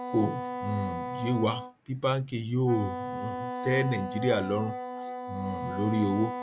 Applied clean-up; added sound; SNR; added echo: none; Wind instrument, woodwind instrument; 6 dB; none.